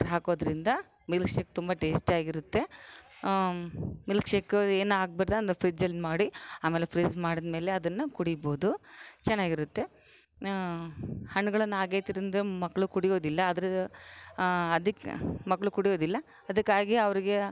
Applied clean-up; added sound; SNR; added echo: none; none; none; none.